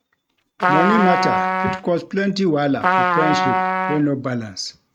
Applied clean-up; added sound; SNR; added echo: neural mask model RNNoise.